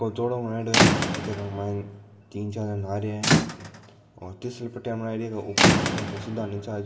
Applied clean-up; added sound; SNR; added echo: none; Squeak / Rattle / Slam; -5 dB; reverberation time 1.8 s.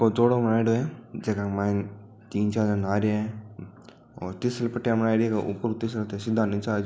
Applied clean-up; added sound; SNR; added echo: none; none; none; none.